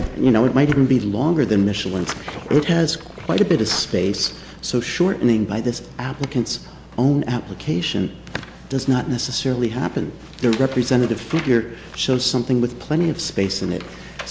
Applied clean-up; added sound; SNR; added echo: none; none; none; none.